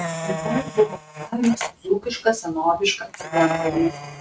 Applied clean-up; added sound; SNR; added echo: neural mask model RNNoise.